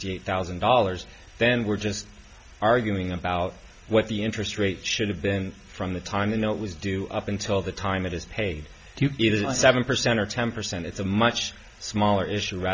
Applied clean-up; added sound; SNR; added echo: none; none; none; none.